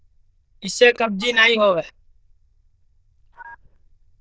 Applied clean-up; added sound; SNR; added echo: neural diffusion model UNIVERSE++.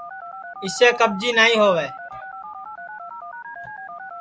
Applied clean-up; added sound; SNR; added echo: none; Telephone; 13 dB; none.